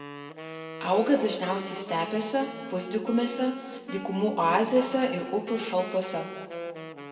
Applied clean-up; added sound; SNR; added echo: none; Wind instrument, woodwind instrument; 11 dB; reverberation time 2.0 s.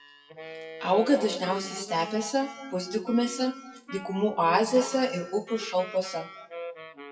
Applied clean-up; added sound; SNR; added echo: classical method WPE with log-MMSE.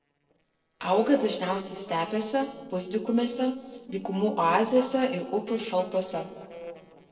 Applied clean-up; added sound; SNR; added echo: neural separator model SepFormer DNS4.